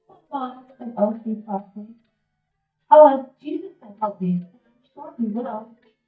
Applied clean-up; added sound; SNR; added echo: neural mask model DeepFilterNet 3.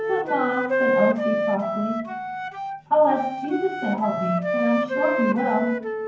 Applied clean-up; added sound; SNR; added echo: none; Wind instrument, woodwind instrument; 1 dB; reverberation time 0.9 s.